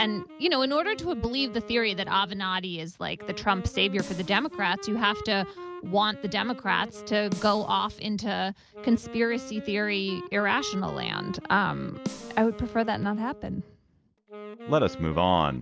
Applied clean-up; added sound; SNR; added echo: none; Wind instrument, woodwind instrument + Snare drum; 13 dB; none.